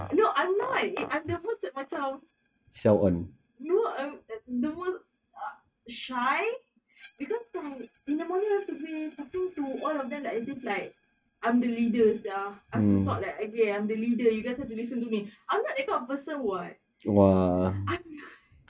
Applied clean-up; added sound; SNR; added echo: neural mask model RNNoise.